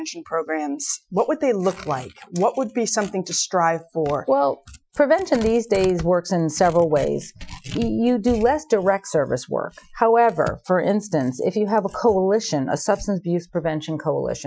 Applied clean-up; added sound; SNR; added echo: classical method Wiener filter.